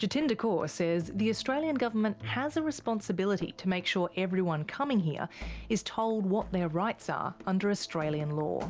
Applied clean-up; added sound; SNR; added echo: none; none; none; none.